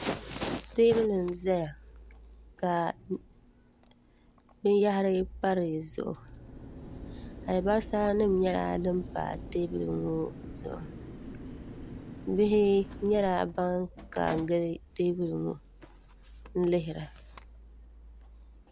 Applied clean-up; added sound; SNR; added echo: none; Mechanical fan; 15 dB; none.